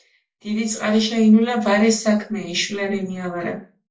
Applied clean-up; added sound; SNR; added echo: none; none; none; reverberation time 0.3 s.